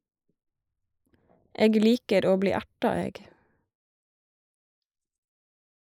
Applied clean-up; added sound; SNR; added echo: neural mask model Resemble Enhance denoiser.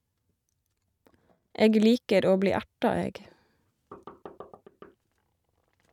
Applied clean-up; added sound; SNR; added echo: neural mask model RNNoise.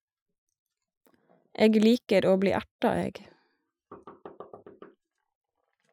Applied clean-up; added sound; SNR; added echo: classical method Wiener filter.